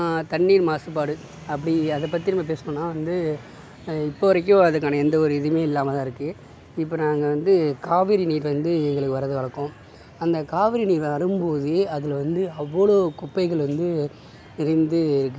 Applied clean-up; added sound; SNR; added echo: none; none; none; none.